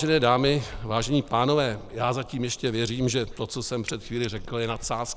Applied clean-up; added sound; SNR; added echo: none; Cat; 16 dB; none.